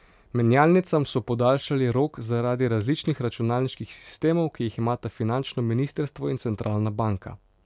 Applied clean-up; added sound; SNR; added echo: none; none; none; none.